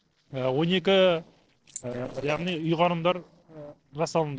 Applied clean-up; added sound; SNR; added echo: neural separator model SepFormer DNS4.